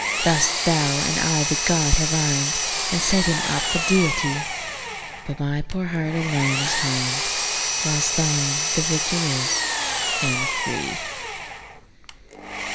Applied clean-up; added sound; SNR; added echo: none; Power tool; 0 dB; reverberation time 1.3 s.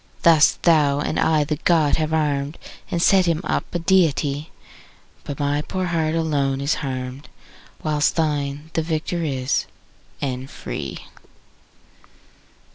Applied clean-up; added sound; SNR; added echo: none; none; none; none.